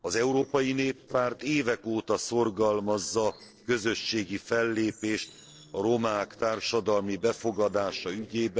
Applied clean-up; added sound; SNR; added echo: neural separator model SepFormer DNS4.